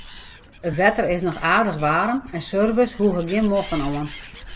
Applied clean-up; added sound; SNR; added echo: none; Animal; 14 dB; none.